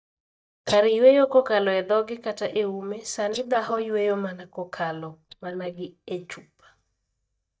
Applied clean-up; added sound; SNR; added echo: neural mask model DeepFilterNet 3.